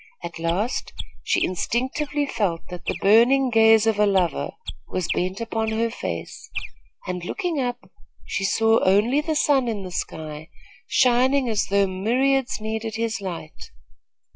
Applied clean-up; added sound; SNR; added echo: none; Chirp, tweet; 13 dB; none.